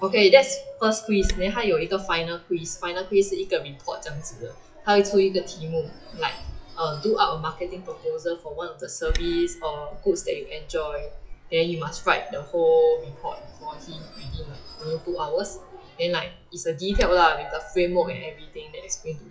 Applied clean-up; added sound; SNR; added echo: classical method WPE with log-MMSE.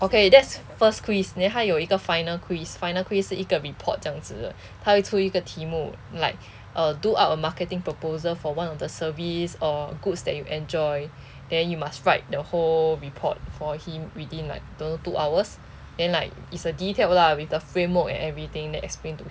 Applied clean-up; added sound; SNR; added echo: none; none; none; none.